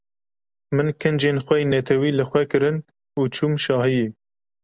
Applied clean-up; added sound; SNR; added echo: none; none; none; none.